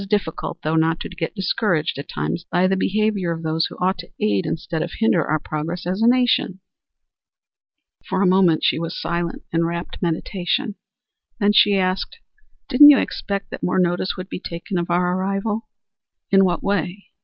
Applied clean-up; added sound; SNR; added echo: none; none; none; none.